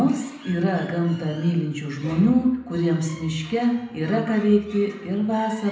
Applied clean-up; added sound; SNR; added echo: none; none; none; reverberation time 0.7 s.